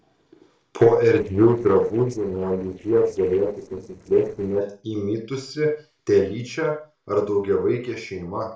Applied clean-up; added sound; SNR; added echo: neural separator model SepFormer DNS4.